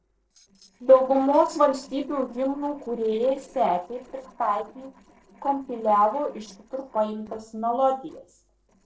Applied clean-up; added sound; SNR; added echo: neural separator model SepFormer DNS4.